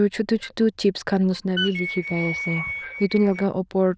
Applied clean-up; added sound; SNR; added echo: neural diffusion model UNIVERSE++.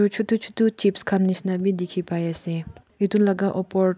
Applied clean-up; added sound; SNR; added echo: none; none; none; none.